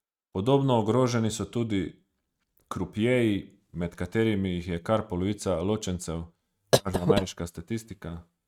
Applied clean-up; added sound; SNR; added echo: neural mask model RNNoise.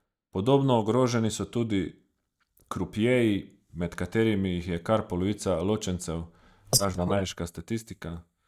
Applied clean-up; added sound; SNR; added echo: neural mask model DeepFilterNet 3.